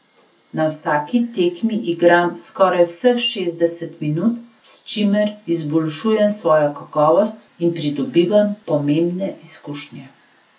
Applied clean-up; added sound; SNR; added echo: none; none; none; none.